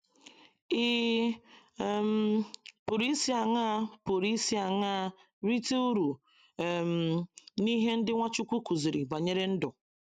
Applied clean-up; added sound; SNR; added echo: none; none; none; none.